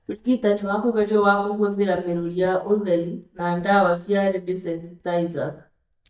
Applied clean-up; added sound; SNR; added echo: neural mask model DeepFilterNet 3.